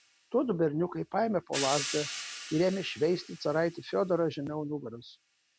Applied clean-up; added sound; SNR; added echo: none; Hi-hat; 11 dB; none.